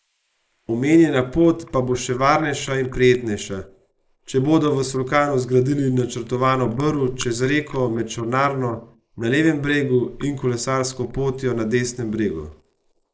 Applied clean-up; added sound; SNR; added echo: neural mask model Resemble Enhance denoiser.